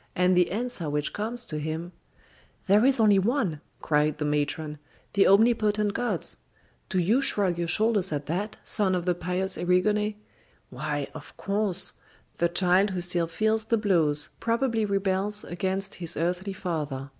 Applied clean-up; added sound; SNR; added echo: none; none; none; none.